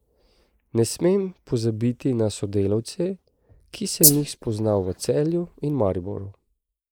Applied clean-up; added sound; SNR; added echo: neural mask model Resemble Enhance denoiser.